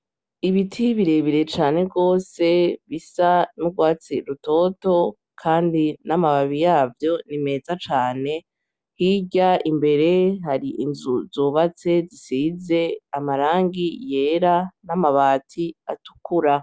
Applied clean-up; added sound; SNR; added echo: none; none; none; none.